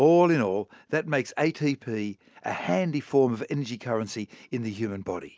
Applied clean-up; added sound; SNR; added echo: none; none; none; none.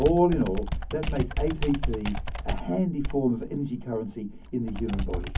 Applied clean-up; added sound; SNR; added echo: none; Computer keyboard; 3 dB; reverberation time 0.3 s.